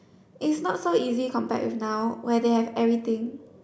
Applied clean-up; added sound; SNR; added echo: none; none; none; none.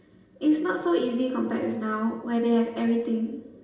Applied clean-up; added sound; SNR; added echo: none; none; none; reverberation time 0.9 s.